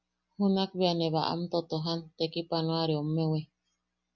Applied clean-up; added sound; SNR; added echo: none; none; none; none.